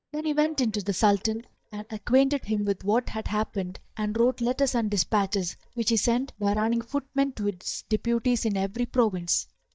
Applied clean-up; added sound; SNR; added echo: neural mask model DeepFilterNet 3.